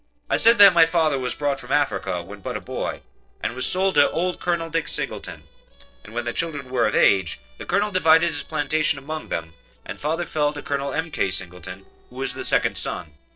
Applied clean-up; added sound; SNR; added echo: neural separator model SepFormer DNS4.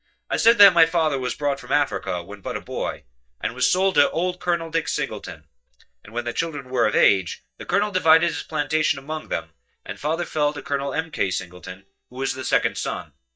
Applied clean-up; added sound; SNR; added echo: neural mask model DeepFilterNet 3.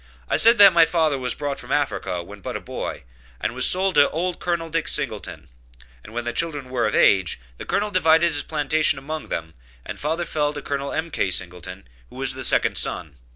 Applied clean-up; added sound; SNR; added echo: none; none; none; none.